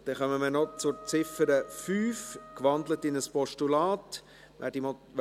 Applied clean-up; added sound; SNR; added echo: none; Wind instrument, woodwind instrument; 19 dB; none.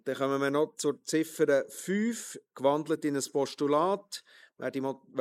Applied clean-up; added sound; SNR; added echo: neural mask model Resemble Enhance denoiser.